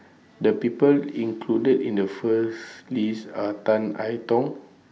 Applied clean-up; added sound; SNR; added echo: none; none; none; none.